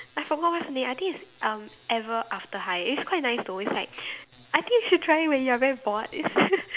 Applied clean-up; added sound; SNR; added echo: none; none; none; none.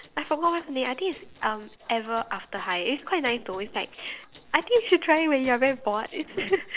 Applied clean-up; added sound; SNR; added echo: neural separator model SepFormer DNS4.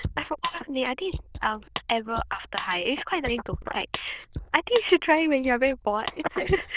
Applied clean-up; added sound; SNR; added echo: neural diffusion model UNIVERSE++.